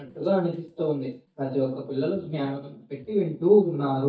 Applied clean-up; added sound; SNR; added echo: neural mask model DeepFilterNet 3.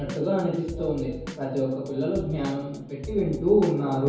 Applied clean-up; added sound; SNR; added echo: none; Drum / Drum kit; 14 dB; reverberation time 0.9 s.